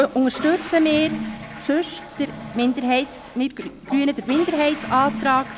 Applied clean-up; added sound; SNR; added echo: none; Toilet flush / Water; 12 dB; none.